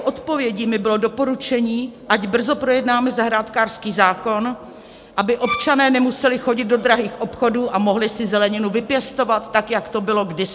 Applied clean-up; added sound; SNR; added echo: none; Bowed string instrument; 9 dB; none.